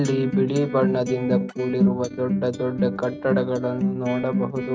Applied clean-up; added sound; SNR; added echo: neural mask model RNNoise.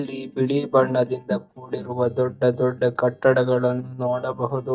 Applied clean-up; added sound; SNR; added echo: neural mask model DeepFilterNet 3.